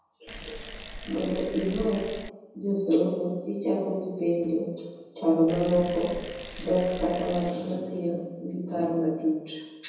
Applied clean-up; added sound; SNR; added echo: none; Bicycle; 7 dB; reverberation time 1.1 s.